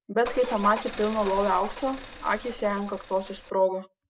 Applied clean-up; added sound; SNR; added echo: none; Car; 12 dB; none.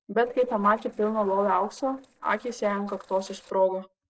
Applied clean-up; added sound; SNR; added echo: neural separator model SepFormer DNS4.